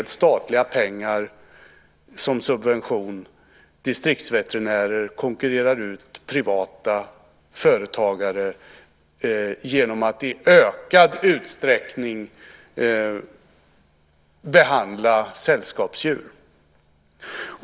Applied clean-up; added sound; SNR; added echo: none; none; none; none.